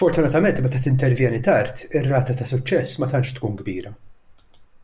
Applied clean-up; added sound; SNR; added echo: none; none; none; none.